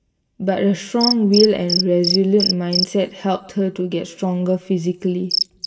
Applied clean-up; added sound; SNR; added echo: none; Cricket; 7 dB; reverberation time 0.7 s.